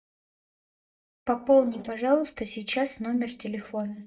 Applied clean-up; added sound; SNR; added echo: neural mask model DeepFilterNet 3.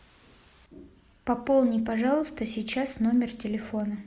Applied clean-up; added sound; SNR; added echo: none; none; none; none.